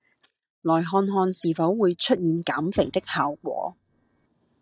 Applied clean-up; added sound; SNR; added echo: neural mask model DeepFilterNet 3.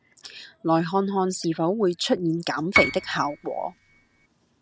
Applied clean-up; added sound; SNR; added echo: none; Piano; 3 dB; none.